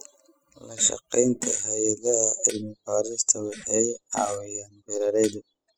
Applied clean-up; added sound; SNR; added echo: classical method spectral subtraction.